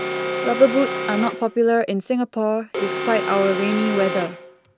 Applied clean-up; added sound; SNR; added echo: none; Alarm; 6 dB; none.